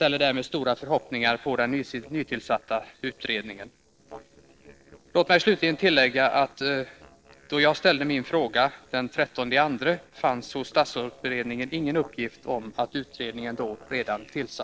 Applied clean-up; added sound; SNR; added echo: neural separator model SepFormer DNS4.